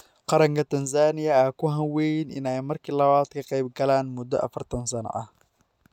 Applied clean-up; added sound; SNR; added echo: none; none; none; none.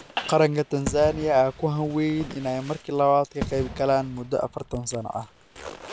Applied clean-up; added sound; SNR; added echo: none; Zipper (clothing) + Fireworks; 13 dB; none.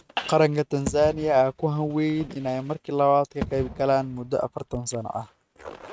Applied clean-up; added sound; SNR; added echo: neural mask model RNNoise.